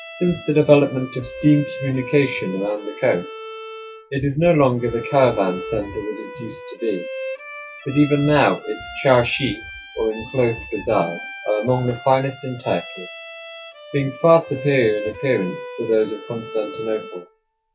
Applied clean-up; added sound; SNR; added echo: none; Bowed string instrument; 13 dB; none.